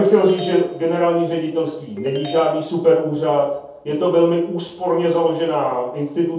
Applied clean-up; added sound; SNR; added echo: none; Ringtone; 15 dB; reverberation time 0.7 s.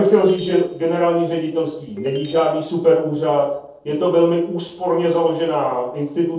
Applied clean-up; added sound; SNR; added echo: neural separator model SepFormer DNS4.